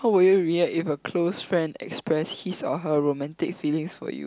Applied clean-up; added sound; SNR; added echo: none; none; none; none.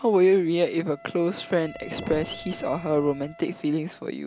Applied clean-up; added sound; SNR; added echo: none; Sink (filling or washing) + Wind instrument, woodwind instrument; 18 dB; none.